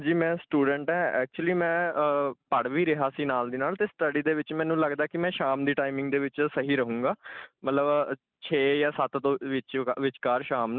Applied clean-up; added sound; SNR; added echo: none; none; none; none.